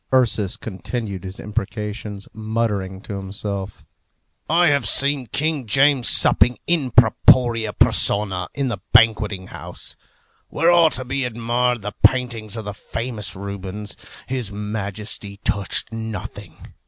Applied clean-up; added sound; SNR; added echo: none; none; none; none.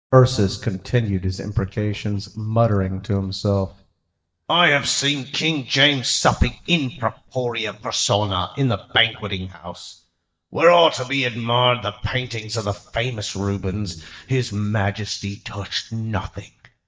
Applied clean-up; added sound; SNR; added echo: neural mask model DeepFilterNet 3.